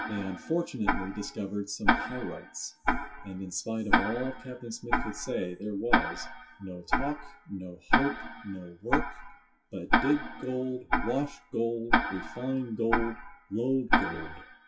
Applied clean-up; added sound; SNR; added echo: classical method WPE with log-MMSE.